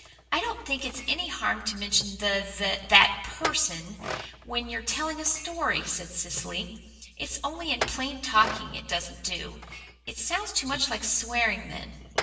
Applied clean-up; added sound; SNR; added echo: none; Chink, clink; 12 dB; reverberation time 1.0 s.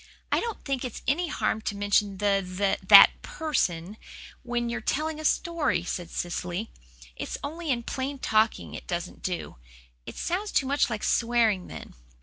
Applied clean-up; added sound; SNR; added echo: none; none; none; none.